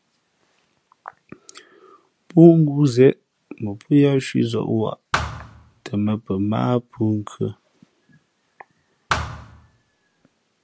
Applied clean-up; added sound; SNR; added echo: none; Thump, thud; 8 dB; none.